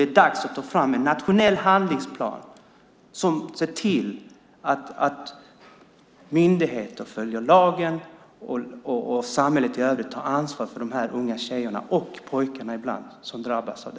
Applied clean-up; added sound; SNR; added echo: none; none; none; none.